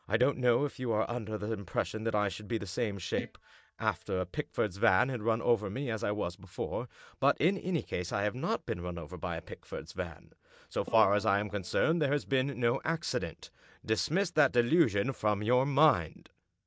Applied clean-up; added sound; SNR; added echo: neural mask model DeepFilterNet 3.